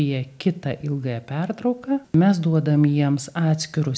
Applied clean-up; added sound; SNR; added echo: none; none; none; none.